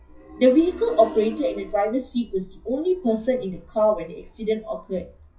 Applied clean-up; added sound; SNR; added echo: classical method WPE with log-MMSE.